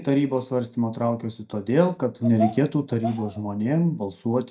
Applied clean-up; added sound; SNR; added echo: neural mask model DeepFilterNet 3.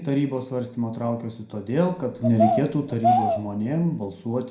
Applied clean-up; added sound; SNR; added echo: none; Bird vocalization, bird call, bird song; 1 dB; reverberation time 0.4 s.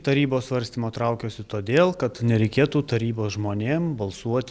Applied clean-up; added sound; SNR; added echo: none; none; none; none.